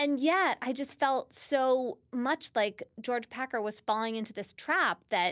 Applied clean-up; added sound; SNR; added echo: none; none; none; none.